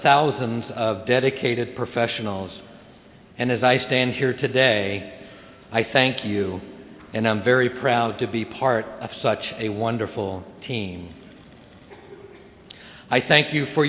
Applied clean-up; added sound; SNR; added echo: none; none; none; none.